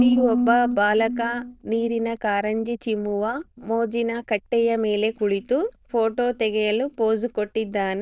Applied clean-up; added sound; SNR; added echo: neural diffusion model UNIVERSE++.